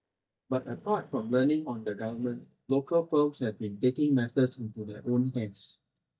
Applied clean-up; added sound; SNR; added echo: neural mask model DeepFilterNet 3.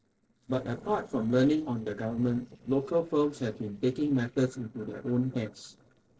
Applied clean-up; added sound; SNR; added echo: neural separator model SepFormer DNS4.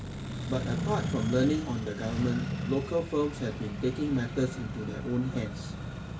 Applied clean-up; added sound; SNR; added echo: none; Accelerating, revving, vroom; 3 dB; reverberation time 0.2 s.